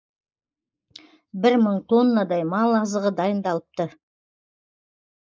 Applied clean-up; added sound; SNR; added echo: neural mask model Resemble Enhance denoiser.